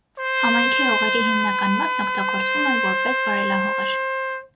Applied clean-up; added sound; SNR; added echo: none; Trumpet; -5 dB; none.